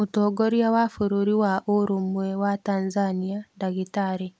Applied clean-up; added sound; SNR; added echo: none; none; none; none.